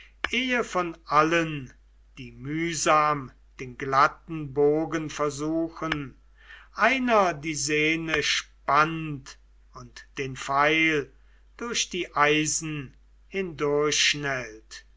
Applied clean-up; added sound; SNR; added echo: none; Tap / Hammer; 13 dB; none.